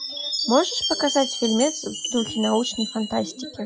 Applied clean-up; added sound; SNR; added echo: classical method log-MMSE.